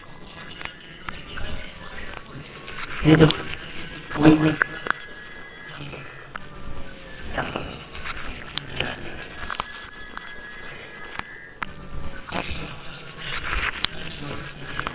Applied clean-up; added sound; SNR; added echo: neural separator model SepFormer WHAMR!.